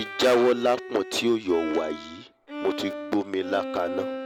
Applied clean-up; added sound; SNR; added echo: none; Bowed string instrument; 10 dB; none.